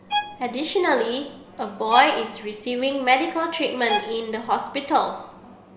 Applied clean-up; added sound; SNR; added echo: none; Bowed string instrument; 9 dB; none.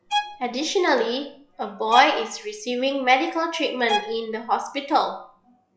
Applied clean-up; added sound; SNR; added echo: classical method log-MMSE.